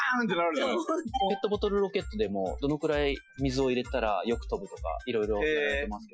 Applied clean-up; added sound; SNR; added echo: classical method Wiener filter.